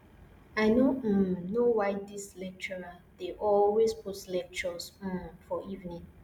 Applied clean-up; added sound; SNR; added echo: none; none; none; none.